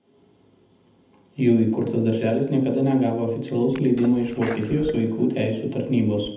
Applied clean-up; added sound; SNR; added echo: none; Sneeze; 18 dB; reverberation time 0.8 s.